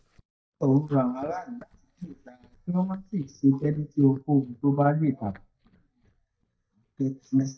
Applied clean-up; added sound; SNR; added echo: neural mask model DeepFilterNet 3.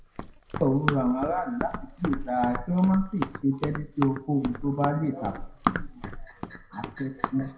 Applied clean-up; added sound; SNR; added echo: none; Run; 7 dB; reverberation time 0.5 s.